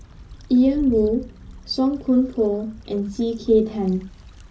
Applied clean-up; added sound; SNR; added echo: none; Stream / Trickle, dribble / Traffic noise, roadway noise; 18 dB; reverberation time 0.5 s.